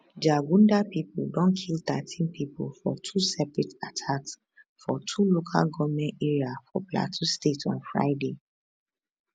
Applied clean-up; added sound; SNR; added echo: none; none; none; none.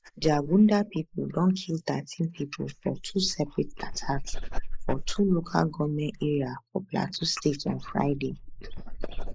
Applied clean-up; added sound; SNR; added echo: neural mask model Resemble Enhance denoiser.